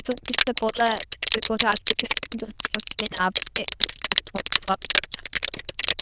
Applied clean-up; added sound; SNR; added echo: neural diffusion model UNIVERSE++.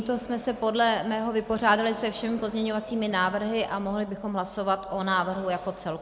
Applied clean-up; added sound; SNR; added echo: none; none; none; none.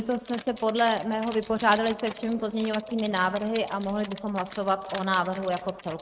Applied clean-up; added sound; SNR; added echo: neural mask model RNNoise.